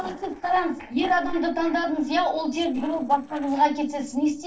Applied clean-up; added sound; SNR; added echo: neural separator model SepFormer DNS4.